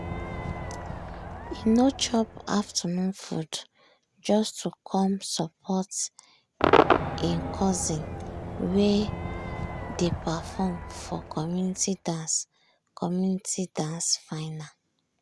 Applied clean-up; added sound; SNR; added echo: none; Crowd / Cheering / Fireworks; 4 dB; none.